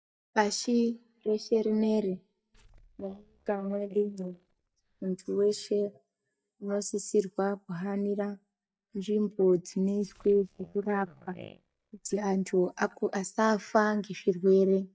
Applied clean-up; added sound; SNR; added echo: neural mask model DeepFilterNet 3.